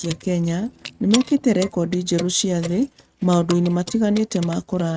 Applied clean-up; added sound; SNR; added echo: neural mask model RNNoise.